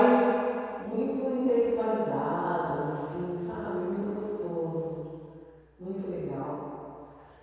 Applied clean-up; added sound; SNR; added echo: none; none; none; reverberation time 2.2 s.